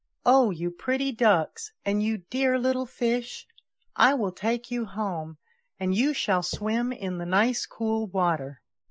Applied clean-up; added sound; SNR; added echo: neural mask model Resemble Enhance denoiser.